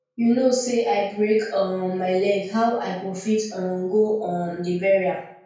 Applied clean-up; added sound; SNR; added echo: none; none; none; reverberation time 0.5 s.